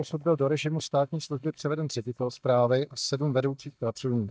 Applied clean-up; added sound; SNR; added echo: neural mask model DeepFilterNet 3.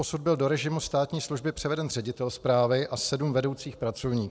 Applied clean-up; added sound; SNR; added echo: none; none; none; none.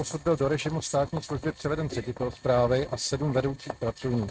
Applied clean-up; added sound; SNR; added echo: neural mask model RNNoise.